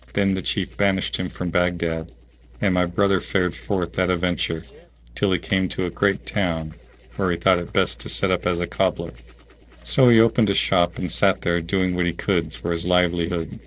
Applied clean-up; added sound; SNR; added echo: neural separator model SepFormer DNS4.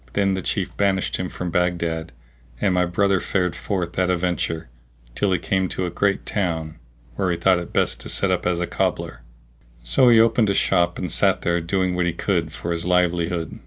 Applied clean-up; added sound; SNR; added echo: none; none; none; none.